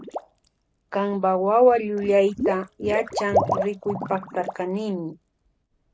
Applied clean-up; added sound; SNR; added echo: none; Water / Liquid; 7 dB; none.